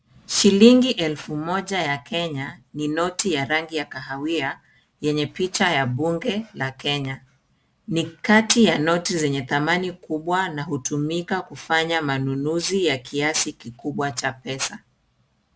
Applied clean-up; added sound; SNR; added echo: none; none; none; none.